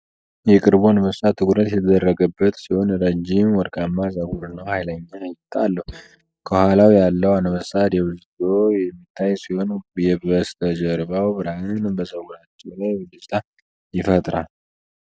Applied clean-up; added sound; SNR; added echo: neural mask model DeepFilterNet 3.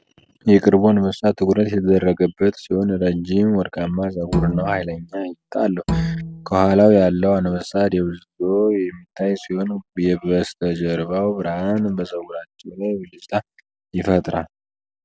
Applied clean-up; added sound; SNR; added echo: none; Bowed string instrument; 6 dB; none.